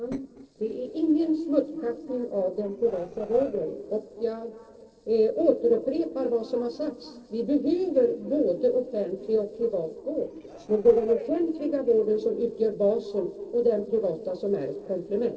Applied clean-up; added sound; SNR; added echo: neural separator model SepFormer DNS4.